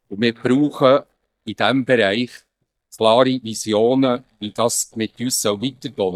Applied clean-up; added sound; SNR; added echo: neural mask model DeepFilterNet 3.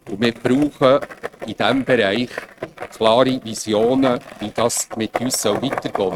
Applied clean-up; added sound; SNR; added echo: neural mask model RNNoise.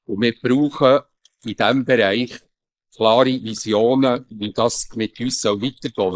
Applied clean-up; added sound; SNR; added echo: neural mask model Resemble Enhance denoiser.